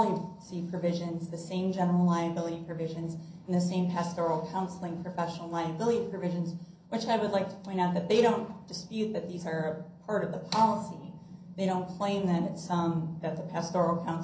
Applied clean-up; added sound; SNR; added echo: none; none; none; reverberation time 0.6 s.